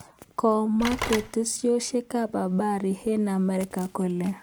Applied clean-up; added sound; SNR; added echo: none; Telephone; 9 dB; none.